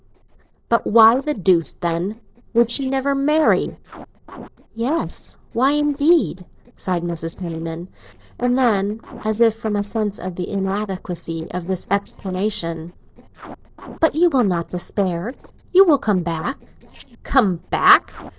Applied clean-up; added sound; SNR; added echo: neural separator model SepFormer DNS4.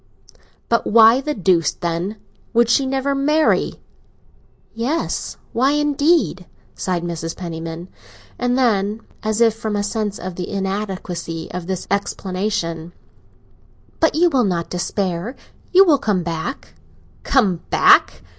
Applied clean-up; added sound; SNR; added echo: none; none; none; none.